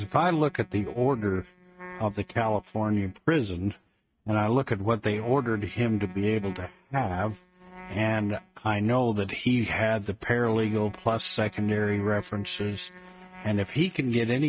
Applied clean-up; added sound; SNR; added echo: neural mask model RNNoise.